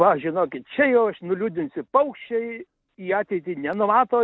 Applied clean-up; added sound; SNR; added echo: none; none; none; none.